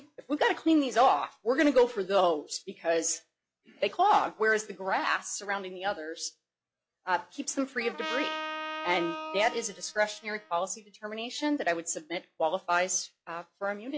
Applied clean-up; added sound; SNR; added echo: classical method log-MMSE.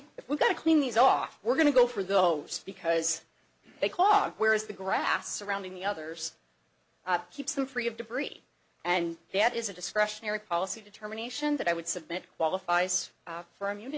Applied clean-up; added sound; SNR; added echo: none; none; none; none.